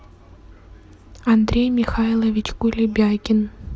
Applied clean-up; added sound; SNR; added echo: none; none; none; none.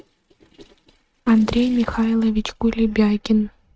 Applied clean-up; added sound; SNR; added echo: neural mask model RNNoise.